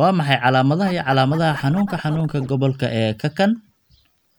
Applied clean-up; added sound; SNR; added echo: none; Scratching (performance technique); 17 dB; none.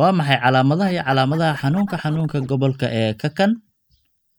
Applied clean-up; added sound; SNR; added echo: neural mask model DeepFilterNet 3.